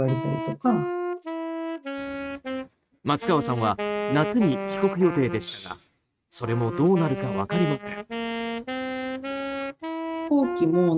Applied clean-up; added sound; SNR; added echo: neural mask model RNNoise.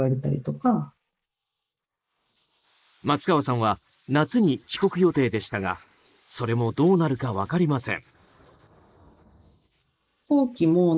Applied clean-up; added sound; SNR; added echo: neural mask model Resemble Enhance denoiser.